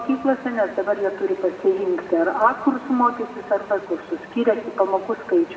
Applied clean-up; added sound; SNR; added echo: none; Wind; 19 dB; reverberation time 1.2 s.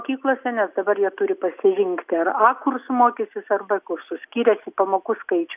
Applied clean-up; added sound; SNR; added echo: none; none; none; none.